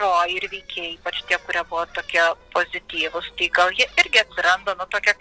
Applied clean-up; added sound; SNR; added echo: neural separator model SepFormer DNS4.